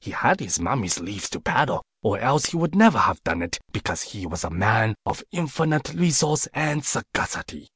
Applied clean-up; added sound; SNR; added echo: none; none; none; none.